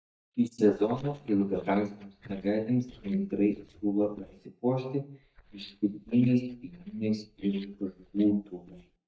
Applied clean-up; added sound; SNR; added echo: neural mask model DeepFilterNet 3.